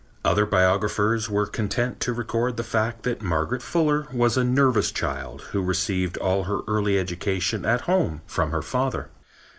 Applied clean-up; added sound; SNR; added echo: neural mask model Resemble Enhance denoiser.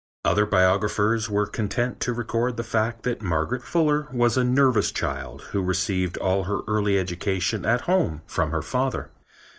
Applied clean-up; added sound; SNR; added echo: neural mask model DeepFilterNet 3.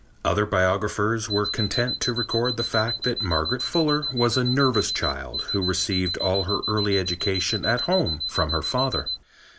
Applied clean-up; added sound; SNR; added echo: none; Alarm; 5 dB; none.